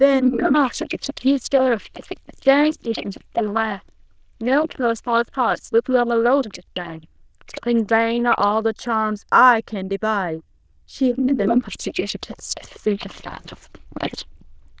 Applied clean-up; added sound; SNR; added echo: neural diffusion model UNIVERSE++.